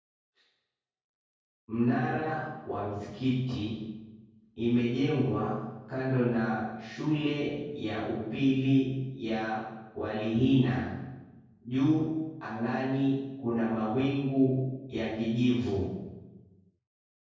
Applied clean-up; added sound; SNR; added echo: none; none; none; reverberation time 1.3 s.